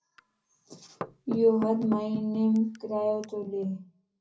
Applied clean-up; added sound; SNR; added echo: none; Knock / Wood; 15 dB; reverberation time 0.4 s.